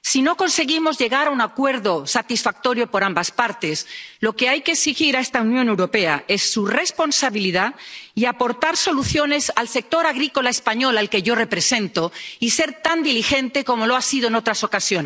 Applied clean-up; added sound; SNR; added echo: none; none; none; none.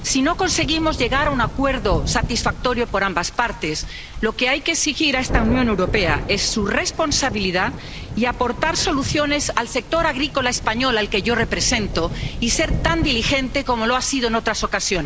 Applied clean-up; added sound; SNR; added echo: none; Thunder; 7 dB; none.